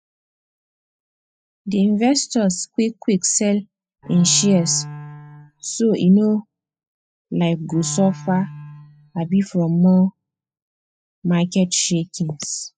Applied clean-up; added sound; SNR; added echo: classical method spectral subtraction.